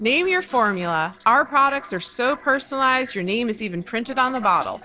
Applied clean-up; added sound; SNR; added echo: neural separator model SepFormer DNS4.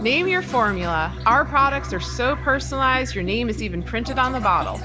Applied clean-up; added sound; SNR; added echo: none; Toilet flush; 18 dB; none.